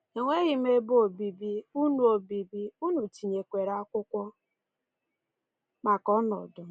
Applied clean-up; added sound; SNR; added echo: none; none; none; none.